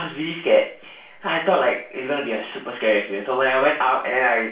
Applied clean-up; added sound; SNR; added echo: none; none; none; reverberation time 0.3 s.